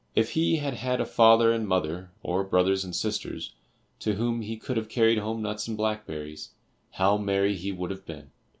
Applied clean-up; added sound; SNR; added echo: none; none; none; none.